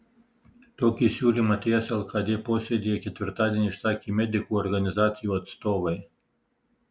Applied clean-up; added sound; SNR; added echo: none; none; none; none.